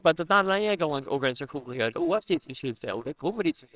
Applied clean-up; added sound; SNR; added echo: neural separator model SepFormer WHAMR!.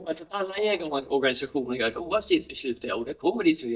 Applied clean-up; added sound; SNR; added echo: neural mask model DeepFilterNet 3.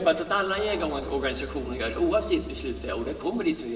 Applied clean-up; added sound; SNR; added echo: none; Musical instrument; 12 dB; reverberation time 0.8 s.